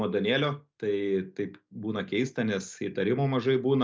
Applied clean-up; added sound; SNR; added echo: none; none; none; none.